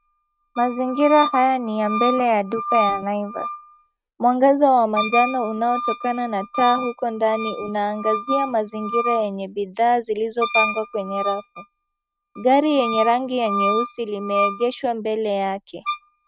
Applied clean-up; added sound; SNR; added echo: neural mask model RNNoise.